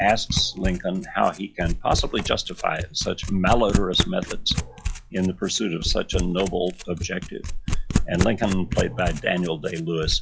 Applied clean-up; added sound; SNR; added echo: classical method log-MMSE.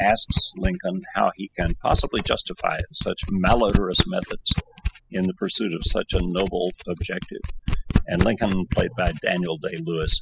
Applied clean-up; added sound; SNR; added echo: classical method spectral subtraction.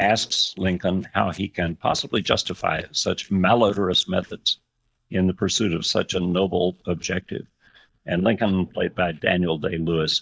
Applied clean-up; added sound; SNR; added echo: neural mask model DeepFilterNet 3.